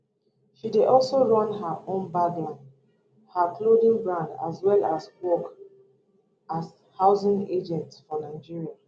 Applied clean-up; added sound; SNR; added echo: none; none; none; none.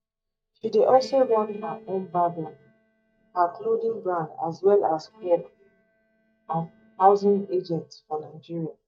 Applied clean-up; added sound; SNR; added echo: neural mask model DeepFilterNet 3.